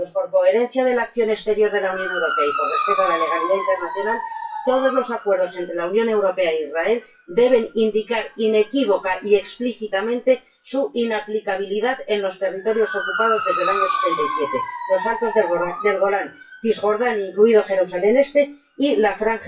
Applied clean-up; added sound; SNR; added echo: classical method WPE with log-MMSE.